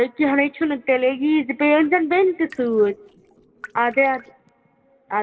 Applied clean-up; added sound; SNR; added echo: neural separator model SepFormer DNS4.